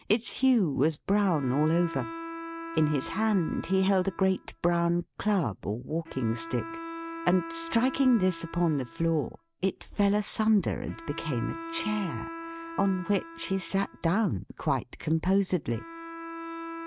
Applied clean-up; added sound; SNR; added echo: none; Bowed string instrument; 13 dB; none.